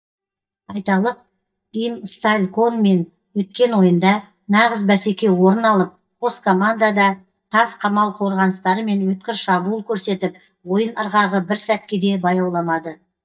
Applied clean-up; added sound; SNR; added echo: neural mask model DeepFilterNet 3.